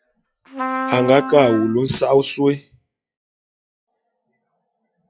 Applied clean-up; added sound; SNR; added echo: classical method log-MMSE.